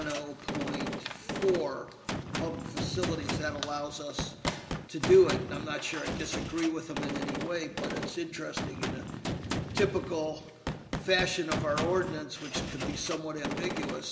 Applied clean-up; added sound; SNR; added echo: none; Gunshot, gunfire; 4 dB; reverberation time 1.1 s.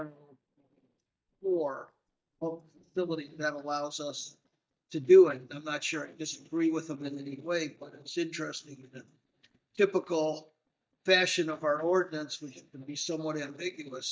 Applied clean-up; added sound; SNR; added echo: neural mask model DeepFilterNet 3.